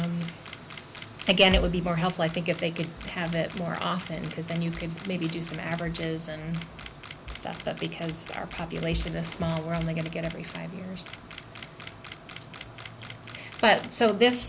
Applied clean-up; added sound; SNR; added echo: none; Camera; 17 dB; none.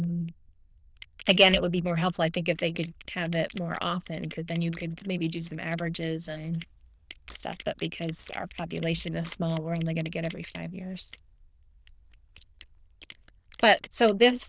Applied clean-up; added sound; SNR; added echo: neural diffusion model UNIVERSE++.